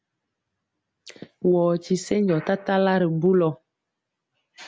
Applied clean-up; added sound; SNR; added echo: none; none; none; none.